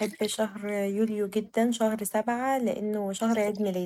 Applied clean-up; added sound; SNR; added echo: neural mask model Resemble Enhance denoiser.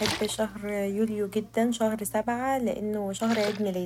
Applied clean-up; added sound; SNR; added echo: none; Splash, splatter; 12 dB; none.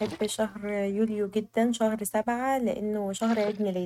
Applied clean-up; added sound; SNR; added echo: neural mask model RNNoise.